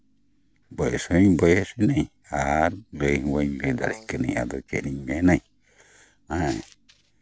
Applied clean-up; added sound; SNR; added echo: none; Brass instrument; 18 dB; none.